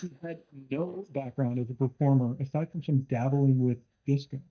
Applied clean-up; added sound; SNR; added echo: neural mask model DeepFilterNet 3.